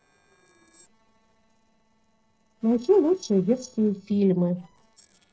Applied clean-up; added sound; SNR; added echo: neural separator model SepFormer DNS4.